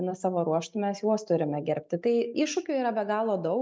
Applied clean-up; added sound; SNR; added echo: none; none; none; none.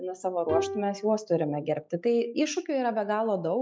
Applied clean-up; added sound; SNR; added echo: classical method log-MMSE.